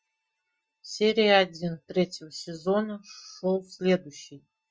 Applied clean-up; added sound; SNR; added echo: classical method Wiener filter.